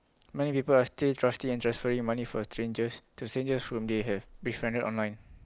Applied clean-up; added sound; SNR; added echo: none; Water / Splash, splatter; 17 dB; none.